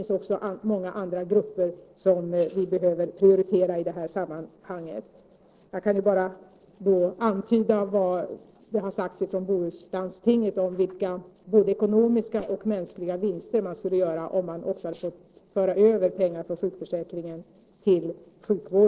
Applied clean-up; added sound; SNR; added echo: neural separator model SepFormer DNS4.